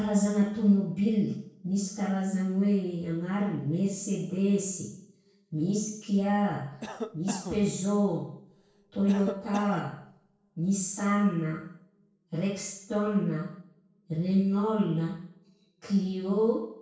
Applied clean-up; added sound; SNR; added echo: neural separator model SepFormer DNS4.